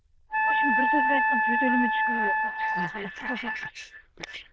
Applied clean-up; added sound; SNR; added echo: neural diffusion model UNIVERSE++.